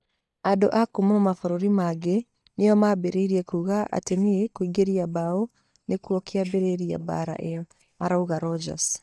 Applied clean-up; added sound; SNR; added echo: neural mask model DeepFilterNet 3.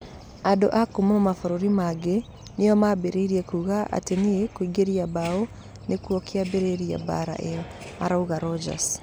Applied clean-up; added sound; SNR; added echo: none; none; none; none.